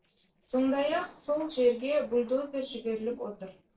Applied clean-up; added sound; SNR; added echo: neural separator model SepFormer DNS4.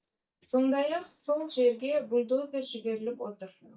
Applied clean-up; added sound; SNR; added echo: neural mask model DeepFilterNet 3.